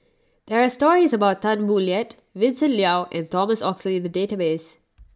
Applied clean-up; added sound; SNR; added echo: none; none; none; none.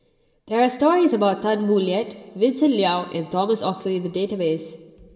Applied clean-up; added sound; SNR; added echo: none; none; none; reverberation time 2.0 s.